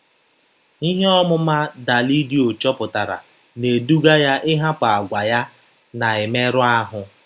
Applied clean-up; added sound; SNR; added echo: none; none; none; none.